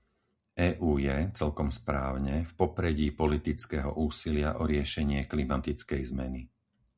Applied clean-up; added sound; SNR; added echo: none; none; none; none.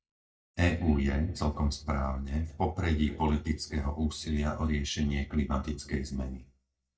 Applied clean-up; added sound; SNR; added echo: neural mask model DeepFilterNet 3.